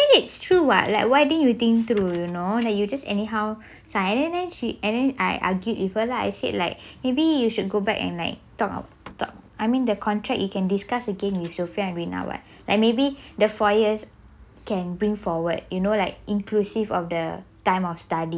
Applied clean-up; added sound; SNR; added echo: none; none; none; none.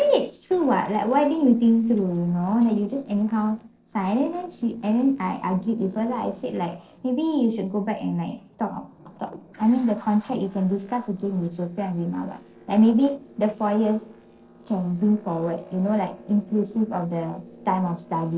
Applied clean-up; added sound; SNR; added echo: neural separator model SepFormer DNS4.